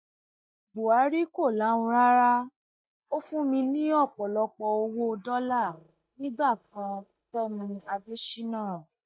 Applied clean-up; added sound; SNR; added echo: neural mask model DeepFilterNet 3.